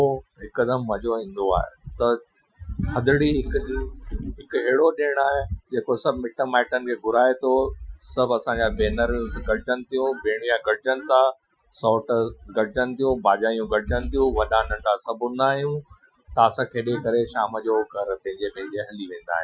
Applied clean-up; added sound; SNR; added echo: classical method Wiener filter.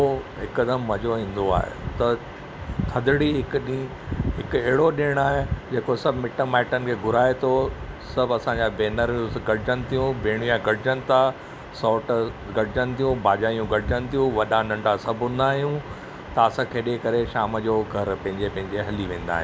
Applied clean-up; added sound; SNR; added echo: none; none; none; none.